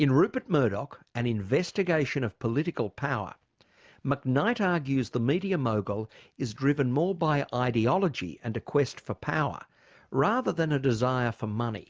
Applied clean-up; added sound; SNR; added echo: none; none; none; none.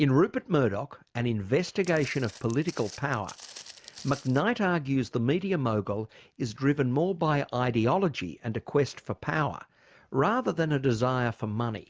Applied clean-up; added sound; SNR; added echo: none; Walk, footsteps; 19 dB; none.